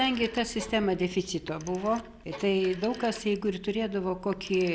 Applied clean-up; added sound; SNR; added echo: none; Telephone + Bowed string instrument; 19 dB; none.